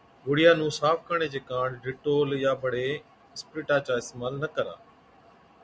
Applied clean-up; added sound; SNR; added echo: none; none; none; none.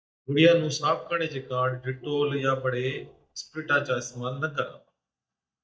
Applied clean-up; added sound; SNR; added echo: neural mask model DeepFilterNet 3.